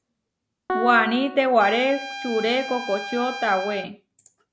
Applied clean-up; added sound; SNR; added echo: none; Piano + Trumpet; 9 dB; none.